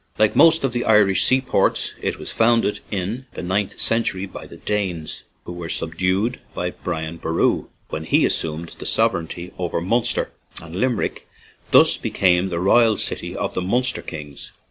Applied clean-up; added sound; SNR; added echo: none; none; none; none.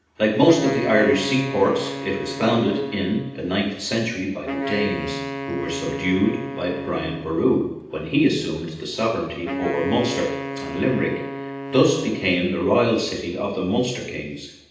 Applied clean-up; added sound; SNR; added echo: none; Wind instrument, woodwind instrument; 9 dB; reverberation time 0.8 s.